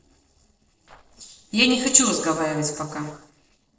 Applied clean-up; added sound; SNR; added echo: neural separator model SepFormer DNS4.